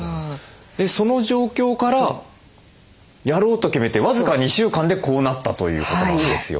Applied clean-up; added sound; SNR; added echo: none; none; none; none.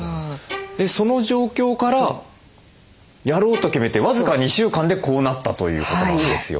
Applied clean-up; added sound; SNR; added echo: none; Bowed string instrument; 16 dB; none.